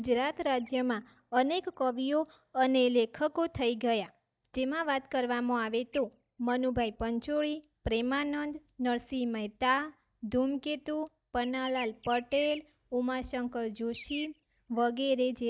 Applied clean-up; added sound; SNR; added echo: neural mask model DeepFilterNet 3.